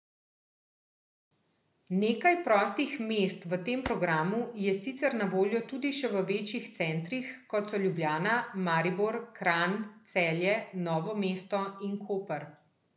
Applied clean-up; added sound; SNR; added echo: none; Clapping; 11 dB; none.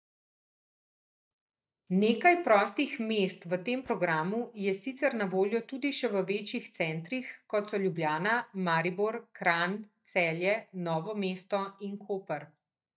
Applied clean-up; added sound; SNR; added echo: neural mask model DeepFilterNet 3.